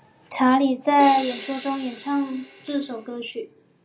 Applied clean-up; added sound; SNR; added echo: none; Crash cymbal; 16 dB; none.